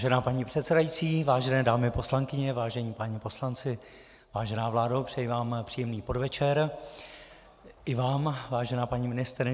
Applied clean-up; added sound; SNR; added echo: none; none; none; none.